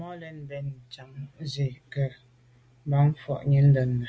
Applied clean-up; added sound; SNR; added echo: none; none; none; none.